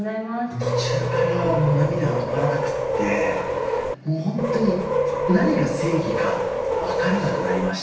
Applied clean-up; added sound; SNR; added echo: none; Subway, metro, underground; -1 dB; reverberation time 0.9 s.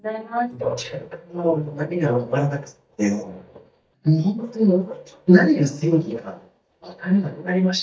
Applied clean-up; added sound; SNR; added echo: neural mask model DeepFilterNet 3.